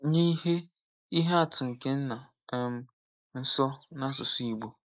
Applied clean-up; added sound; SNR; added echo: neural mask model Resemble Enhance denoiser.